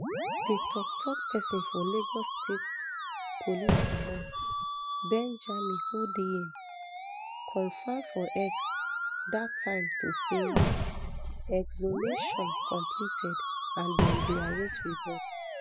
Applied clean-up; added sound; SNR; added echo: classical method spectral subtraction.